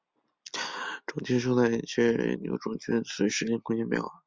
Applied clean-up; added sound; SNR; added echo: none; none; none; none.